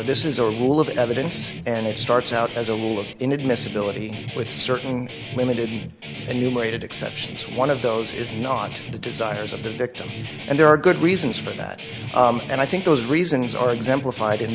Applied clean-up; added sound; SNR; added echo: none; Guitar; 11 dB; none.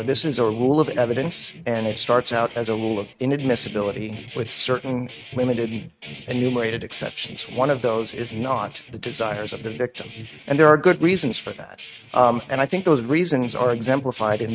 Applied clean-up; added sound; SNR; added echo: neural mask model RNNoise.